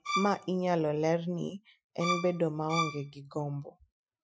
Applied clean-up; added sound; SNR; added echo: classical method Wiener filter.